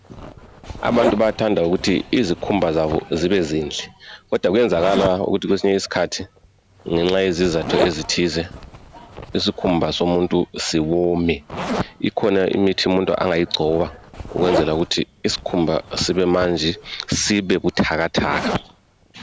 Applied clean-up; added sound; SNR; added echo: none; Zipper (clothing); 11 dB; none.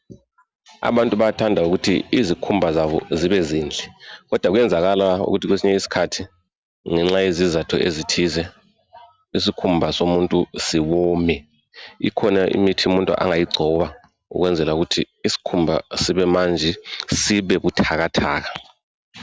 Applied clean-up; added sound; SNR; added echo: none; none; none; none.